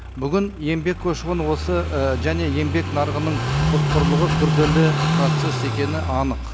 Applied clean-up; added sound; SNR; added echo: none; Car passing by / Idling; -1 dB; none.